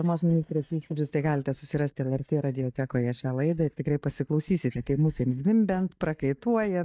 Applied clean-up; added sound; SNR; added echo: neural mask model DeepFilterNet 3.